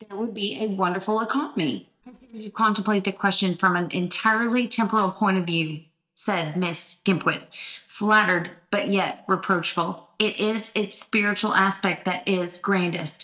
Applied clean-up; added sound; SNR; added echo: neural mask model DeepFilterNet 3.